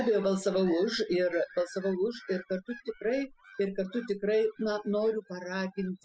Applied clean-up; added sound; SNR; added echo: classical method spectral subtraction.